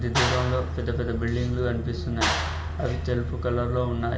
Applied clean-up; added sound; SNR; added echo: none; Clapping; 7 dB; reverberation time 0.8 s.